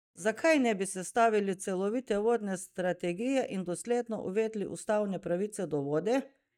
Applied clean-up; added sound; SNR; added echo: neural mask model DeepFilterNet 3.